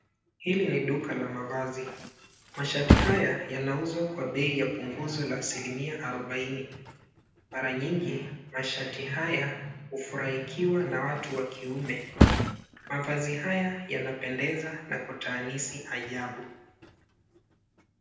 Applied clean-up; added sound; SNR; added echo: none; Thump, thud; 2 dB; reverberation time 0.8 s.